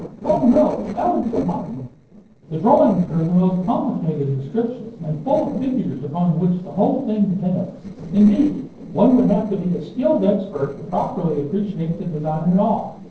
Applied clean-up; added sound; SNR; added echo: neural separator model SepFormer DNS4.